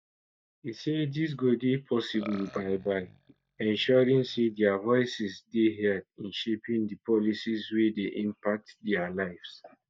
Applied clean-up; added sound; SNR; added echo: neural mask model DeepFilterNet 3.